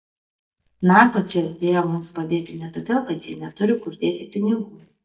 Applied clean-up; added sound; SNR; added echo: neural mask model DeepFilterNet 3.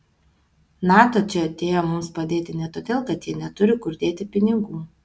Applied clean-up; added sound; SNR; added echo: none; none; none; none.